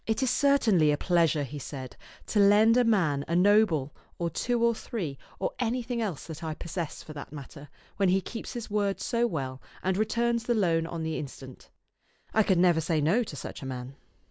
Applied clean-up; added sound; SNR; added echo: none; none; none; none.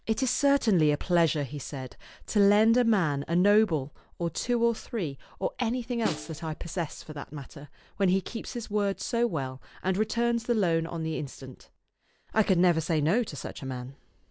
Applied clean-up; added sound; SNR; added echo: none; Snare drum; 14 dB; none.